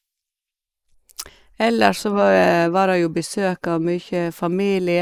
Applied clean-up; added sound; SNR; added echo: neural mask model Resemble Enhance denoiser.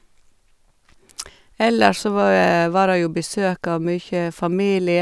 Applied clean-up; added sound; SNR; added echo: none; none; none; none.